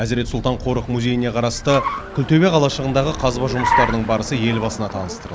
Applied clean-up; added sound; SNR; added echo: none; Car; 7 dB; none.